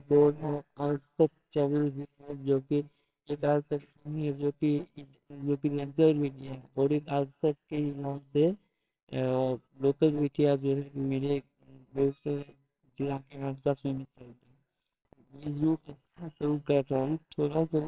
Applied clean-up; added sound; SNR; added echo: neural separator model SepFormer WHAMR!.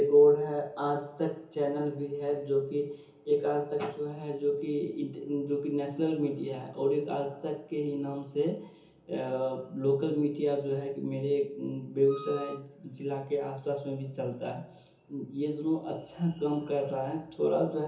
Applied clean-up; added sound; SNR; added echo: none; Wind instrument, woodwind instrument; 15 dB; reverberation time 0.6 s.